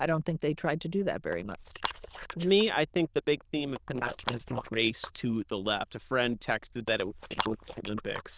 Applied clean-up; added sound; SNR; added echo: neural diffusion model UNIVERSE++.